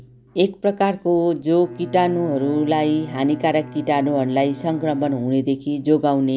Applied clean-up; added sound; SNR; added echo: none; Bowed string instrument; 18 dB; none.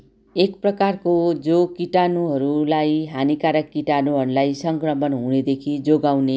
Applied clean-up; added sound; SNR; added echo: none; none; none; none.